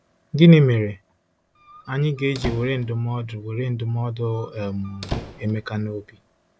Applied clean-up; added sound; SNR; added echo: none; Squeak; 15 dB; none.